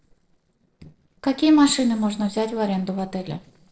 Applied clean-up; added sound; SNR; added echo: neural separator model SepFormer DNS4.